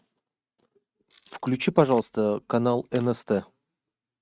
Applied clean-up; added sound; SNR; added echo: neural mask model RNNoise.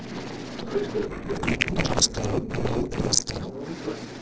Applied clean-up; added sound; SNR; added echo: neural separator model SepFormer DNS4.